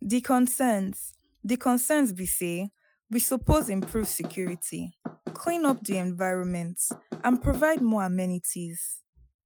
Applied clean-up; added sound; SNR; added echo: classical method Wiener filter.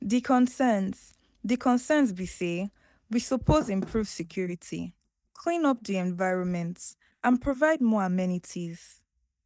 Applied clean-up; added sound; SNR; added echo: neural mask model DeepFilterNet 3.